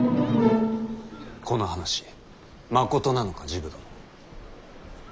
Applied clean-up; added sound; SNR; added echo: none; none; none; none.